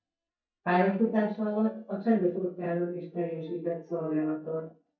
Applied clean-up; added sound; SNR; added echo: neural mask model DeepFilterNet 3.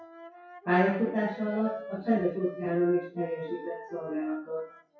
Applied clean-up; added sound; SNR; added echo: classical method WPE with log-MMSE.